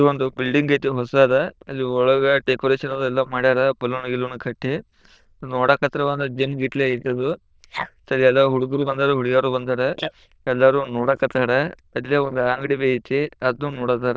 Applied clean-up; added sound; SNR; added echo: neural diffusion model UNIVERSE++.